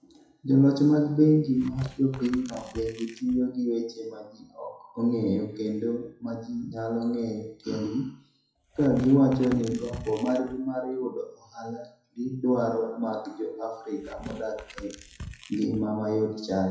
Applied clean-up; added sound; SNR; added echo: classical method WPE with log-MMSE.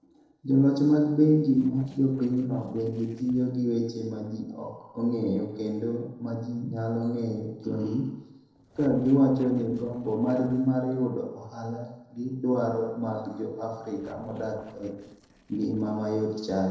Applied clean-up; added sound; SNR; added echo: neural separator model SepFormer DNS4.